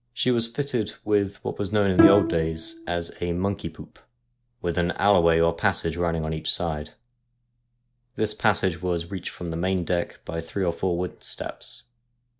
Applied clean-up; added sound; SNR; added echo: none; Bowed string instrument; 0 dB; none.